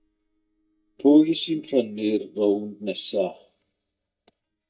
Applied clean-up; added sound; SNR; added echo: neural mask model DeepFilterNet 3.